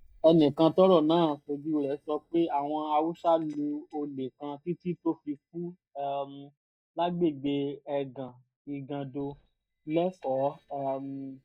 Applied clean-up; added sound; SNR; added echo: neural mask model DeepFilterNet 3.